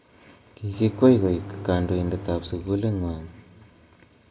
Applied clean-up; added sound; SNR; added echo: none; Engine; 14 dB; reverberation time 1.5 s.